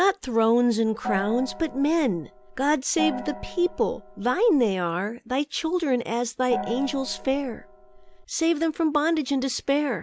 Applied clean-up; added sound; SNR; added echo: none; Gong; 11 dB; none.